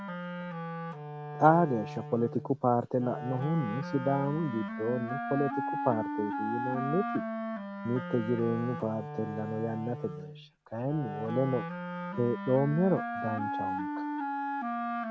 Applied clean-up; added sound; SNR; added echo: none; Wind instrument, woodwind instrument; 5 dB; none.